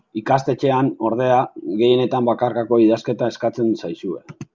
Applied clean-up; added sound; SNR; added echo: none; none; none; none.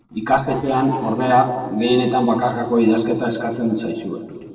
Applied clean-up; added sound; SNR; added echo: neural separator model SepFormer DNS4.